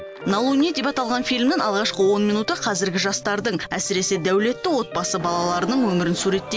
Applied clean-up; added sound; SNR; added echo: none; Guitar; 15 dB; none.